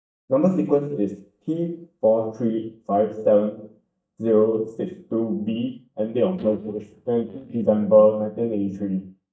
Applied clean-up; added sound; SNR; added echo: neural mask model DeepFilterNet 3.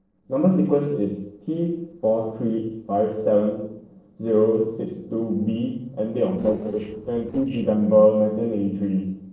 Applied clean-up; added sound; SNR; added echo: neural separator model SepFormer DNS4.